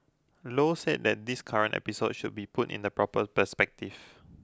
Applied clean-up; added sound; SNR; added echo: none; none; none; none.